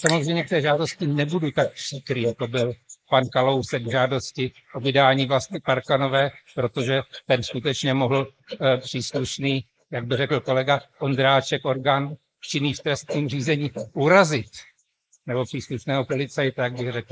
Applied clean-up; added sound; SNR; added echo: neural mask model Resemble Enhance denoiser.